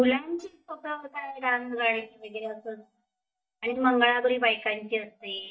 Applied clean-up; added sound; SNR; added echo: neural mask model DeepFilterNet 3.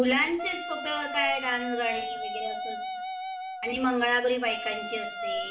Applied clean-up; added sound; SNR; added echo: none; Wind instrument, woodwind instrument; 5 dB; reverberation time 0.4 s.